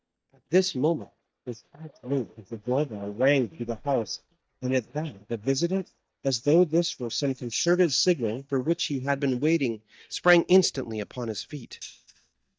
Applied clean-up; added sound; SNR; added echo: neural mask model DeepFilterNet 3.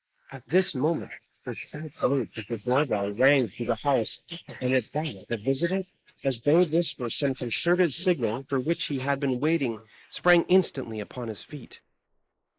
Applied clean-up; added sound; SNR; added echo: neural mask model Resemble Enhance denoiser.